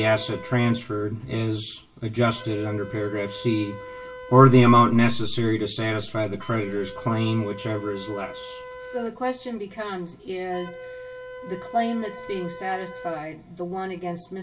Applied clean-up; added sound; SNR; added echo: none; Wind instrument, woodwind instrument; 16 dB; reverberation time 0.2 s.